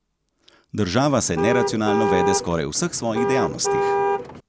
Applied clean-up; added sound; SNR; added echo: none; Car; -1 dB; none.